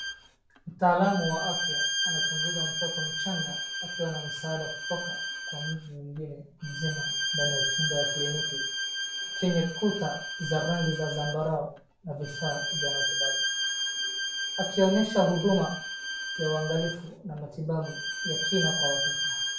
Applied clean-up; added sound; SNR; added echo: none; Bowed string instrument; 1 dB; reverberation time 0.4 s.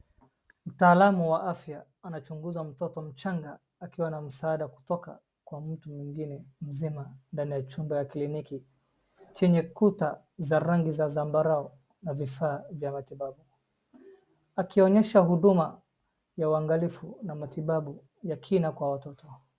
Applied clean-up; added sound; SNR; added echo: none; none; none; none.